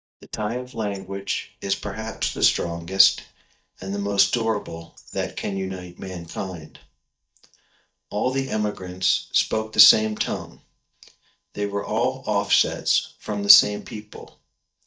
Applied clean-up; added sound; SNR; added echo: neural mask model DeepFilterNet 3.